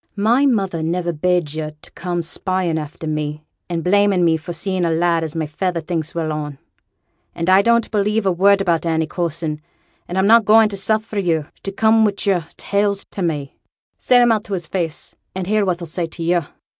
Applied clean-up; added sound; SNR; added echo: none; none; none; none.